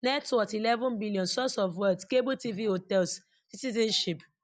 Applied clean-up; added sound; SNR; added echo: none; none; none; none.